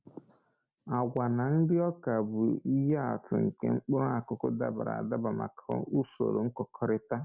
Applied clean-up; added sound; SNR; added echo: none; none; none; none.